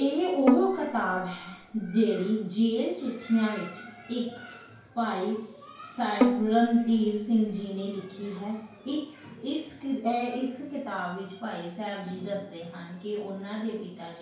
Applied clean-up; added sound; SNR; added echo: none; Bowed string instrument; 0 dB; reverberation time 0.5 s.